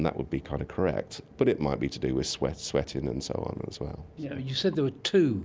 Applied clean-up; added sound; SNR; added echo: none; none; none; none.